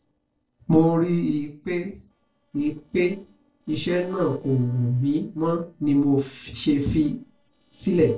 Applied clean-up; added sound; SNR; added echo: neural separator model SepFormer DNS4.